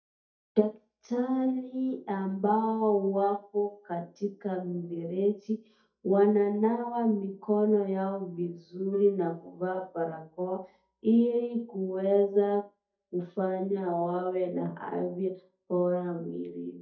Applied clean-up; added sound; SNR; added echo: neural mask model DeepFilterNet 3.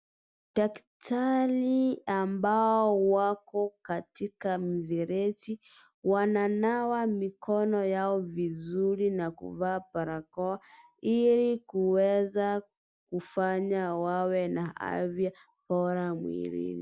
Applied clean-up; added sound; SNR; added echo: none; none; none; none.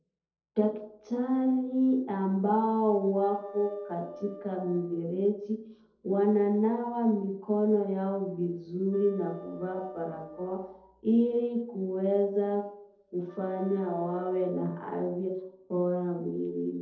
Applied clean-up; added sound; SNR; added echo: neural separator model SepFormer DNS4.